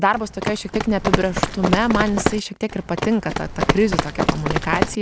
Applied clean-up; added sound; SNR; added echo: none; Run; 1 dB; none.